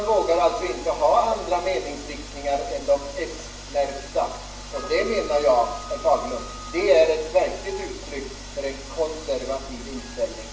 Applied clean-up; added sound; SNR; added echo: none; Wind instrument, woodwind instrument; 20 dB; reverberation time 0.8 s.